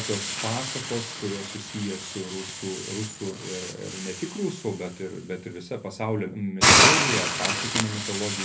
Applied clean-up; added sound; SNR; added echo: none; Hiss; -5 dB; reverberation time 0.3 s.